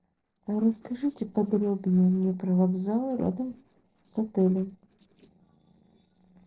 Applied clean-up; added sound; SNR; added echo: neural separator model SepFormer DNS4.